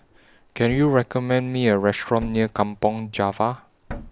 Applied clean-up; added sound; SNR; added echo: none; Thump, thud; 19 dB; none.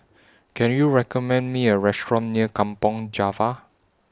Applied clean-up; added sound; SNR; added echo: none; none; none; none.